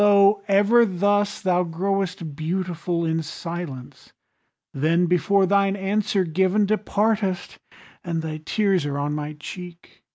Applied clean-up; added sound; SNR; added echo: none; none; none; none.